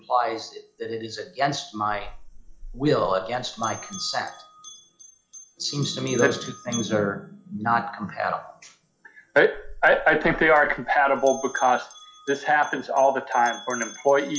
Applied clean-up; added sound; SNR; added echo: classical method log-MMSE.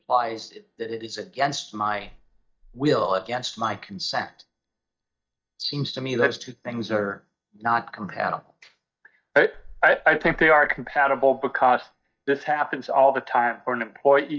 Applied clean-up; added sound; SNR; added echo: neural mask model DeepFilterNet 3.